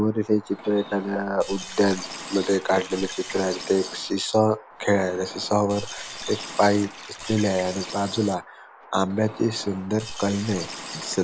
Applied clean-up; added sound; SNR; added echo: none; Liquid; 13 dB; none.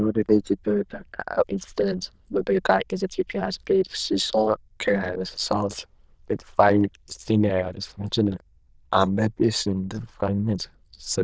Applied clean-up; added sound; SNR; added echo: neural diffusion model UNIVERSE++.